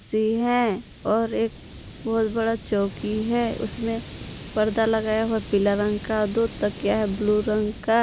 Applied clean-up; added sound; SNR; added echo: none; Hiss; 15 dB; none.